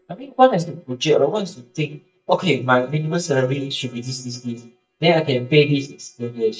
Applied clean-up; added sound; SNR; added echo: neural mask model DeepFilterNet 3.